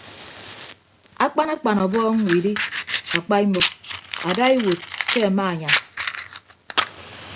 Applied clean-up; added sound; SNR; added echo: none; Fire; 6 dB; none.